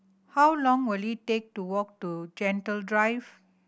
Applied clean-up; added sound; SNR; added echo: none; none; none; none.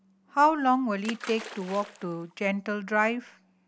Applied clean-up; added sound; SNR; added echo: none; Splash, splatter; 17 dB; none.